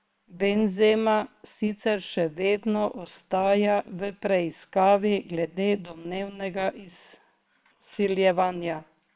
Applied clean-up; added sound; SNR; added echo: neural separator model SepFormer WHAM!.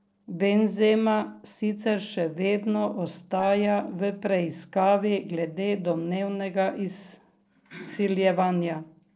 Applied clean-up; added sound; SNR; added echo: neural separator model SepFormer DNS4.